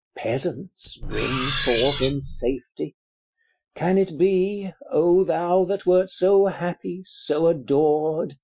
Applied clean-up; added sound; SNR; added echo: classical method Wiener filter.